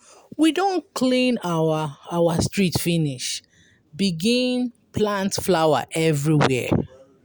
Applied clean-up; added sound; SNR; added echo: none; none; none; none.